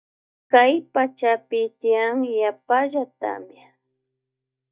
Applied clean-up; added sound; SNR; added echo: neural mask model DeepFilterNet 3.